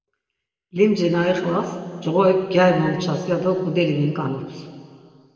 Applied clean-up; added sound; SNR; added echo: none; none; none; reverberation time 2.2 s.